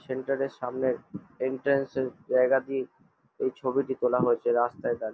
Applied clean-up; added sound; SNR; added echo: none; none; none; none.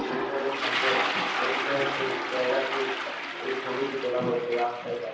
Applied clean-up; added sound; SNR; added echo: none; Toilet flush; 0 dB; reverberation time 0.7 s.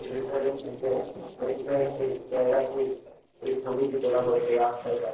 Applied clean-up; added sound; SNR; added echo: neural separator model SepFormer DNS4.